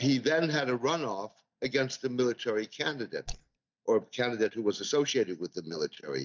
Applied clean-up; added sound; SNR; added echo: neural mask model DeepFilterNet 3.